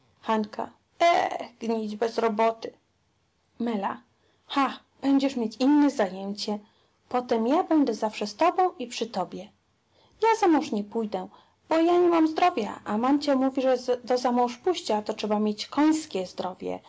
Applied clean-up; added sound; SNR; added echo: none; none; none; none.